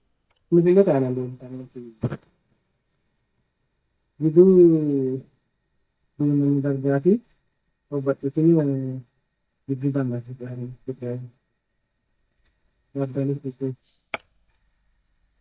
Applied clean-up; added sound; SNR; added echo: neural mask model DeepFilterNet 3.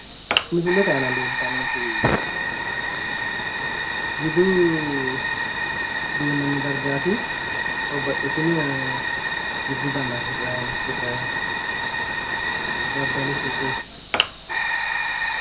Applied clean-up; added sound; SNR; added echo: none; Fire; -3 dB; reverberation time 0.5 s.